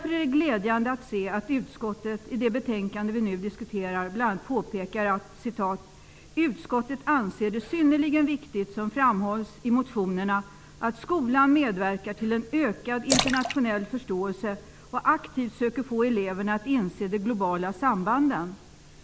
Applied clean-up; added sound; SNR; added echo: none; Splash, splatter; 5 dB; none.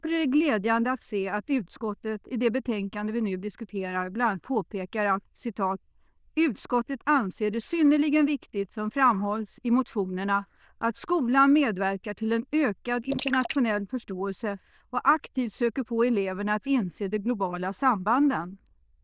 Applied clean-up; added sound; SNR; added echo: neural diffusion model UNIVERSE++.